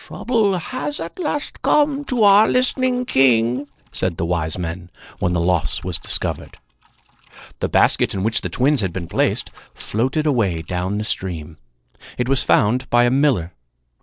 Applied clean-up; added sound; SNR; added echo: neural separator model SepFormer DNS4.